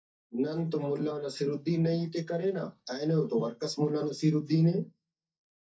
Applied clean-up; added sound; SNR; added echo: neural mask model DeepFilterNet 3.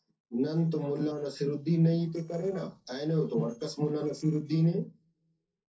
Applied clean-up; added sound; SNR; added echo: neural separator model SepFormer DNS4.